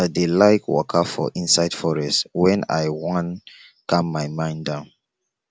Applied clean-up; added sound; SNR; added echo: none; none; none; none.